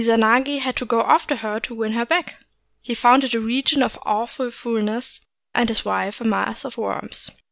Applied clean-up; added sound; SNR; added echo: none; none; none; none.